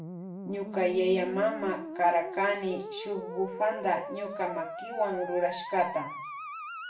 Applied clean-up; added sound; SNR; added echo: none; Musical instrument; 9 dB; reverberation time 0.4 s.